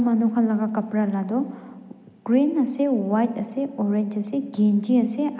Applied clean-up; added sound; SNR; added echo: none; none; none; none.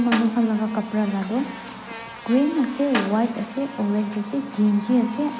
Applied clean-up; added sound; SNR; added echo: none; Snare drum + Buzz; 12 dB; none.